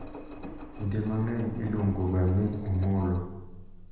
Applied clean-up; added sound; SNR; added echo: none; Engine; 12 dB; reverberation time 1.0 s.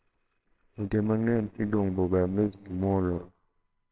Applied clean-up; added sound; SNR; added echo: neural separator model SepFormer WHAMR!.